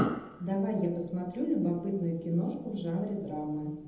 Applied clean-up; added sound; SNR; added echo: none; none; none; reverberation time 0.8 s.